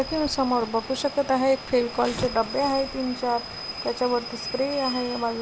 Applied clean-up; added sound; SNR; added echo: none; Rain / Train; 12 dB; none.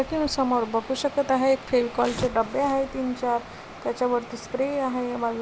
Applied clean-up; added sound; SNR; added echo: none; none; none; none.